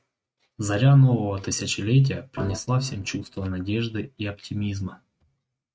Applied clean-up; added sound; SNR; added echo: neural mask model RNNoise.